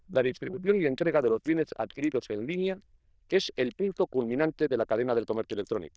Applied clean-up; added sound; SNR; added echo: neural diffusion model UNIVERSE++.